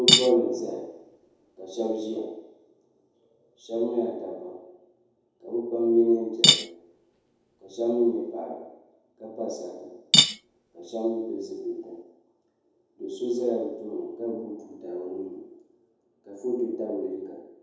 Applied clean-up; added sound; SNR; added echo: none; Cutlery, silverware / Dishes, pots, and pans; -4 dB; reverberation time 0.9 s.